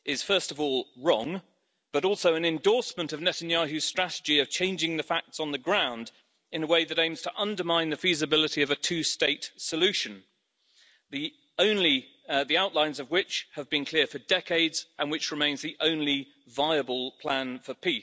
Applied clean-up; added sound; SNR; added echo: none; none; none; none.